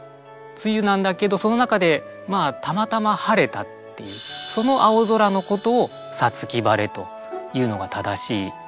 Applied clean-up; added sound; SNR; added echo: none; Bowed string instrument; 19 dB; none.